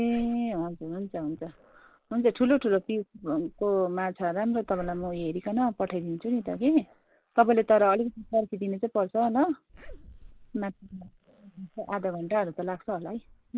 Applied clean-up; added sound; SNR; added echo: neural mask model Resemble Enhance denoiser.